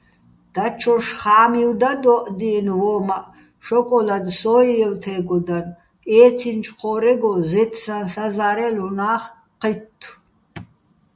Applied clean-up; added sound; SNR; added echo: none; none; none; none.